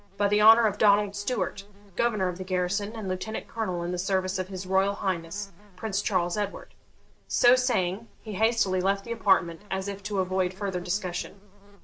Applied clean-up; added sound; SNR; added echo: none; Insect; 19 dB; none.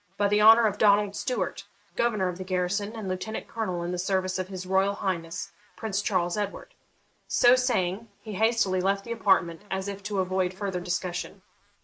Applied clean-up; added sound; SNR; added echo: neural mask model Resemble Enhance denoiser.